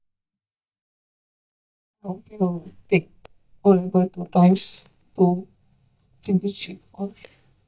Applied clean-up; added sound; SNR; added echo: neural mask model DeepFilterNet 3.